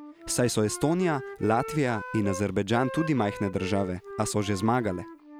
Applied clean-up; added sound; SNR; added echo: none; Wind instrument, woodwind instrument; 13 dB; none.